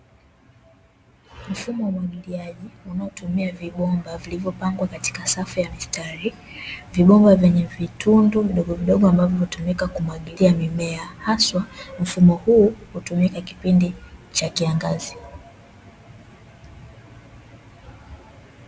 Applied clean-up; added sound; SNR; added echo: none; none; none; none.